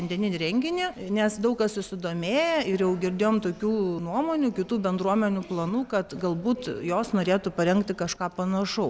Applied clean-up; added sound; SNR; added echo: none; none; none; none.